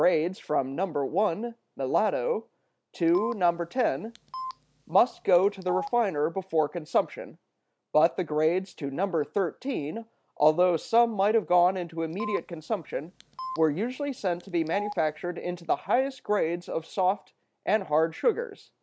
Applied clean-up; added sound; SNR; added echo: none; Telephone; 14 dB; none.